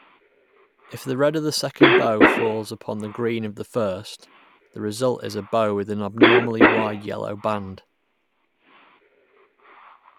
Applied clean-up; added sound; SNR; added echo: none; Cough; -2 dB; none.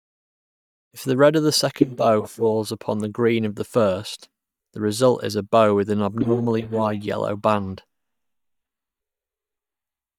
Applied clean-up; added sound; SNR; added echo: neural mask model DeepFilterNet 3.